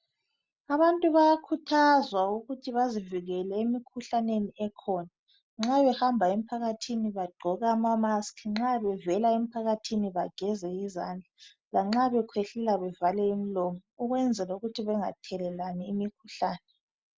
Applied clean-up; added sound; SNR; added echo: none; none; none; none.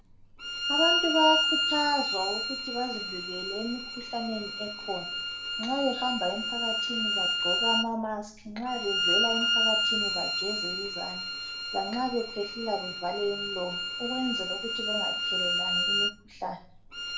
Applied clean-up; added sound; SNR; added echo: none; Bowed string instrument; -2 dB; reverberation time 0.5 s.